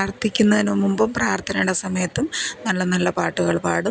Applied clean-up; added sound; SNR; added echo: none; none; none; none.